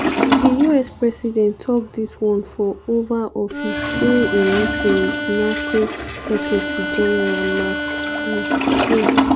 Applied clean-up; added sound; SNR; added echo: none; Harmonica + Toilet flush; 1 dB; none.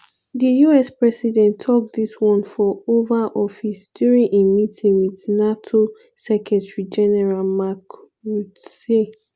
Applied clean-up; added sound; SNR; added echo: none; none; none; none.